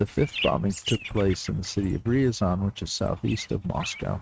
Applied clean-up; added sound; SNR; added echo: neural mask model RNNoise.